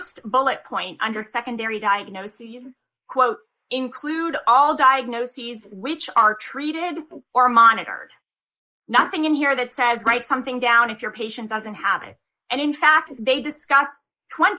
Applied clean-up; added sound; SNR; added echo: neural mask model Resemble Enhance denoiser.